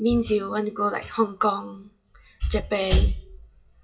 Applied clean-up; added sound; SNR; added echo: classical method WPE with log-MMSE.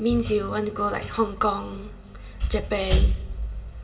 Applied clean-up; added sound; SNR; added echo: none; Bowed string instrument; 16 dB; reverberation time 1.1 s.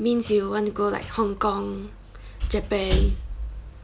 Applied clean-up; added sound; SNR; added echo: none; none; none; none.